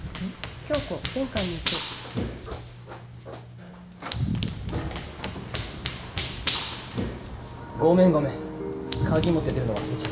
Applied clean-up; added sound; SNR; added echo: none; Run; 3 dB; reverberation time 2.3 s.